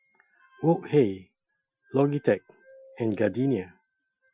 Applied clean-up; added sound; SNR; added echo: classical method Wiener filter.